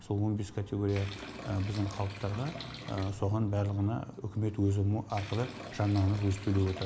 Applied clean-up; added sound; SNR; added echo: none; Bathtub (filling or washing) / Liquid; 16 dB; none.